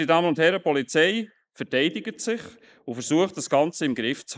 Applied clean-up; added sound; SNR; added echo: neural mask model Resemble Enhance denoiser.